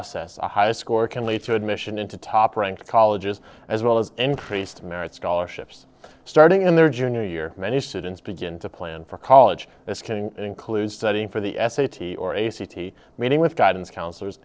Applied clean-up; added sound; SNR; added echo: neural separator model SepFormer DNS4.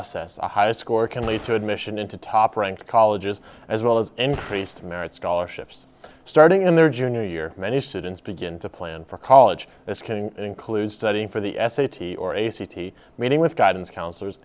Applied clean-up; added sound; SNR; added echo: none; Gunshot, gunfire; 16 dB; none.